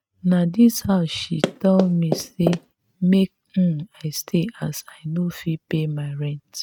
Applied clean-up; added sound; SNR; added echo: neural mask model RNNoise.